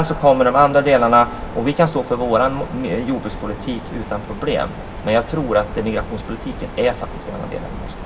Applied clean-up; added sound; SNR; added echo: none; Mechanisms; 12 dB; reverberation time 0.2 s.